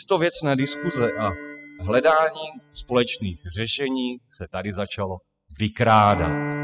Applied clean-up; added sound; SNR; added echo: classical method spectral subtraction.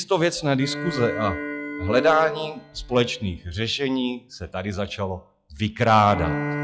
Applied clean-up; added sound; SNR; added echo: classical method log-MMSE.